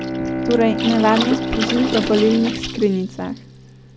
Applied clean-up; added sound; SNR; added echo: none; Water / Splash, splatter + Bowed string instrument; 4 dB; none.